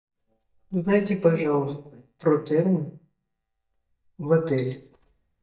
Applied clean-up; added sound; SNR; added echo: neural mask model DeepFilterNet 3.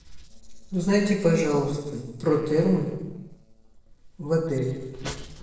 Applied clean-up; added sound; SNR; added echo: neural separator model SepFormer DNS4.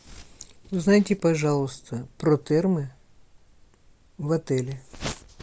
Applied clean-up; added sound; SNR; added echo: none; none; none; none.